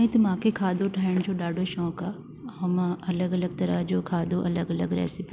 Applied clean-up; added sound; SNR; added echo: none; none; none; none.